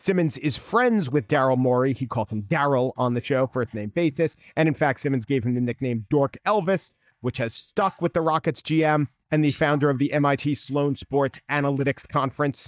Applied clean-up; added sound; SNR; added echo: neural mask model DeepFilterNet 3.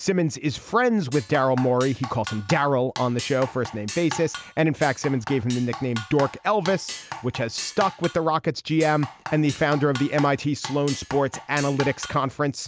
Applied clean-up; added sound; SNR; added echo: none; Drum kit; 13 dB; none.